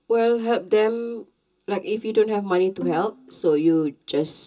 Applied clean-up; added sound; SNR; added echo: none; Bowed string instrument; 16 dB; reverberation time 0.2 s.